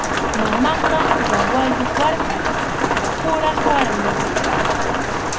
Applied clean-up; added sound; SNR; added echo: none; Rain; -5 dB; none.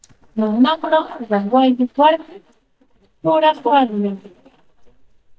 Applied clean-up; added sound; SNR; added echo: neural mask model DeepFilterNet 3.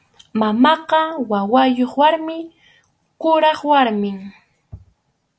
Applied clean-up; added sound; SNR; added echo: none; none; none; none.